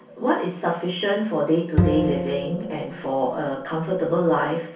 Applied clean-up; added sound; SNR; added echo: none; Bowed string instrument; 3 dB; reverberation time 0.6 s.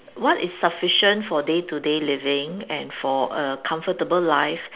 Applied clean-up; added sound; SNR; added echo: none; none; none; none.